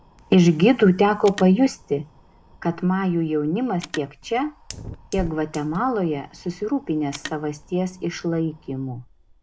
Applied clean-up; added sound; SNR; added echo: none; Fire + Telephone; 19 dB; none.